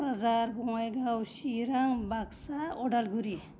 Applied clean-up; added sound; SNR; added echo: none; none; none; none.